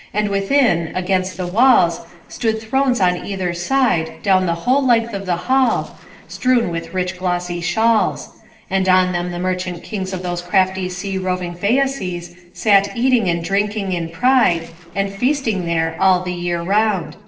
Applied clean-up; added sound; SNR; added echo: neural separator model SepFormer DNS4.